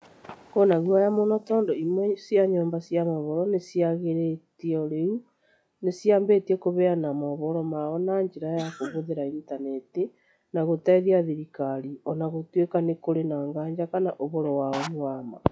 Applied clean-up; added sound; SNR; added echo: classical method log-MMSE.